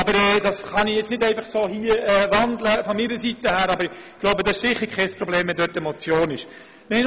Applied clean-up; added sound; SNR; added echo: none; none; none; none.